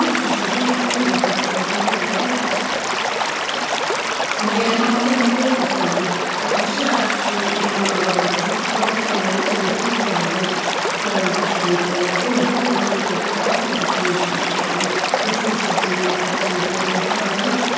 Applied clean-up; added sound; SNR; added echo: none; Stream / Liquid; -2 dB; reverberation time 2.0 s.